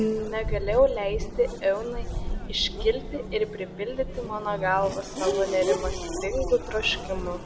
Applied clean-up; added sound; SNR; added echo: none; Race car, auto racing / Accelerating, revving, vroom; 5 dB; reverberation time 0.9 s.